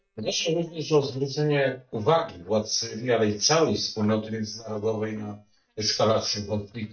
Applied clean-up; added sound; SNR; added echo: neural mask model DeepFilterNet 3.